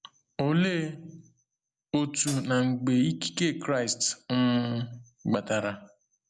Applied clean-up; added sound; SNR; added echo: none; Hi-hat; 9 dB; none.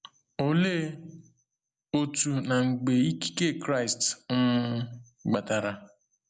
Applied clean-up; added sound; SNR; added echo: none; none; none; none.